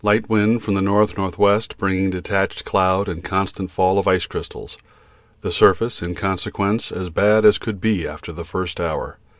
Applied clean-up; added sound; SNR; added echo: none; none; none; none.